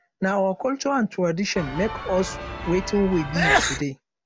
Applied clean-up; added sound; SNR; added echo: none; Sneeze / Church bell; 2 dB; none.